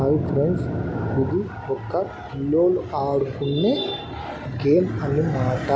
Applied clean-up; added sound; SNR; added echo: none; none; none; none.